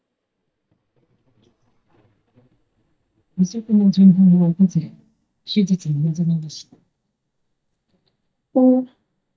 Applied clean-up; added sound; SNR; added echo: neural mask model DeepFilterNet 3.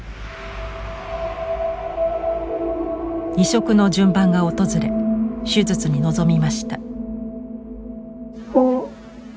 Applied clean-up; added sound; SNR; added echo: none; none; none; none.